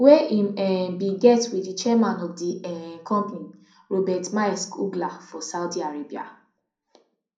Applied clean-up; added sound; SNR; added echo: none; none; none; reverberation time 0.5 s.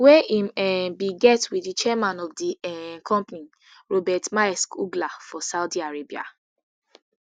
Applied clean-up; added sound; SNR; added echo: none; none; none; none.